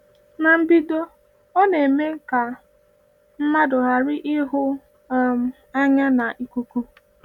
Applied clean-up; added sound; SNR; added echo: none; none; none; none.